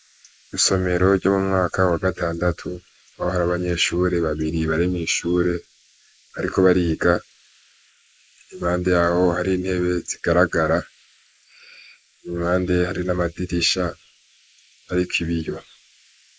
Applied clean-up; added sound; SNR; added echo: neural mask model Resemble Enhance denoiser.